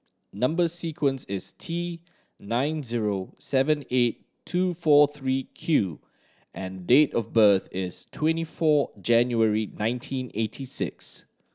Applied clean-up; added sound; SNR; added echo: none; none; none; none.